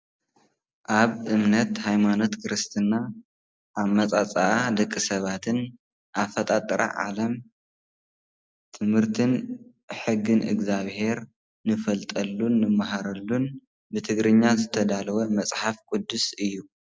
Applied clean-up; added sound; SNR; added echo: none; none; none; none.